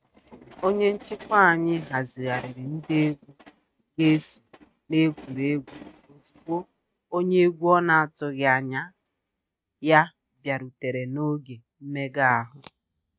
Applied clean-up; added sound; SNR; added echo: neural mask model RNNoise.